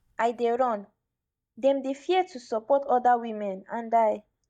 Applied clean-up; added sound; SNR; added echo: neural mask model DeepFilterNet 3.